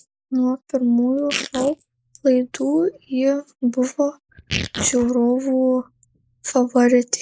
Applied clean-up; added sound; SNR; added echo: neural mask model Resemble Enhance denoiser.